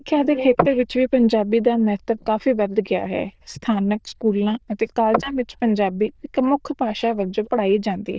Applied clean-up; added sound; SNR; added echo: neural diffusion model UNIVERSE++.